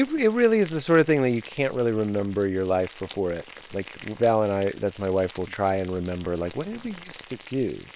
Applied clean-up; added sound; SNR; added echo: neural separator model SepFormer WHAM!.